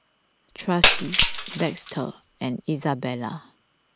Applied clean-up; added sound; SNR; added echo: none; Shatter; -4 dB; none.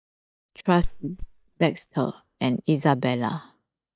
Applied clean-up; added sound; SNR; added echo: neural mask model DeepFilterNet 3.